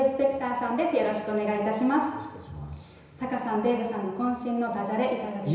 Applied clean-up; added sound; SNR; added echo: none; none; none; reverberation time 1.0 s.